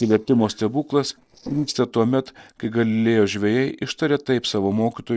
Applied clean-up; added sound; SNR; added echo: neural separator model SepFormer DNS4.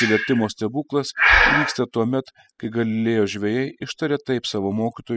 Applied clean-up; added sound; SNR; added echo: classical method spectral subtraction.